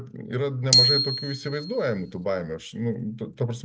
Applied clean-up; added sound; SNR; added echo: none; Glockenspiel; -2 dB; none.